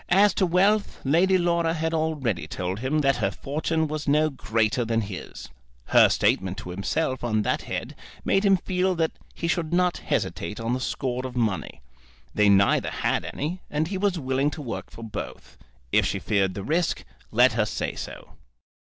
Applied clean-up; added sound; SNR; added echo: none; none; none; none.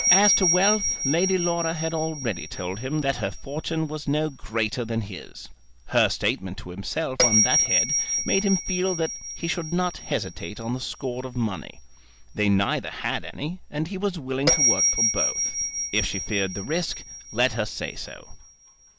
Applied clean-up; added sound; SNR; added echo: none; Bell; 2 dB; none.